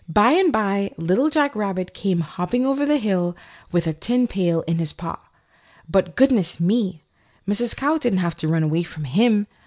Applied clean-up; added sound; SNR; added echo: none; none; none; none.